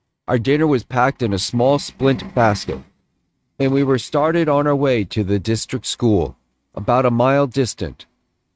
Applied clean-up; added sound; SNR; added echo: neural mask model RNNoise.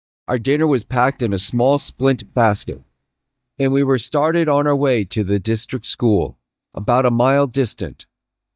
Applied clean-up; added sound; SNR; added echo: neural mask model DeepFilterNet 3.